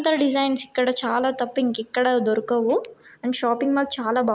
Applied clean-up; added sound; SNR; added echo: none; none; none; none.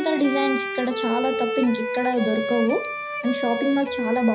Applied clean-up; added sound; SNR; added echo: none; Bowed string instrument; 4 dB; reverberation time 0.5 s.